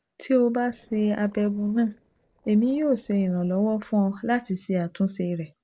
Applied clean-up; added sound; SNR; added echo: neural separator model SepFormer DNS4.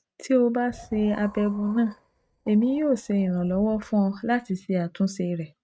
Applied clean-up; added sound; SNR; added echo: neural mask model RNNoise.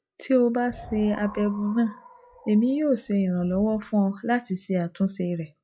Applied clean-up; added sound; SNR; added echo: classical method log-MMSE.